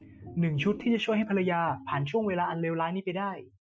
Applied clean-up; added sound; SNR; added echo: classical method Wiener filter.